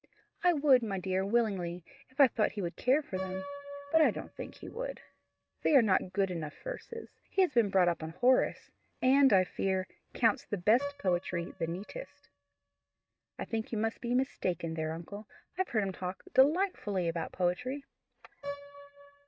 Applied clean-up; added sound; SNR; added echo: neural mask model RNNoise.